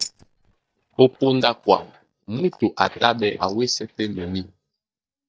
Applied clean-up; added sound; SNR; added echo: neural mask model DeepFilterNet 3.